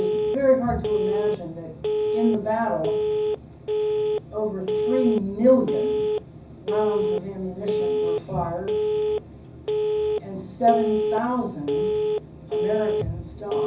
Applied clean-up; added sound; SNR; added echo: none; Telephone; -1 dB; reverberation time 0.4 s.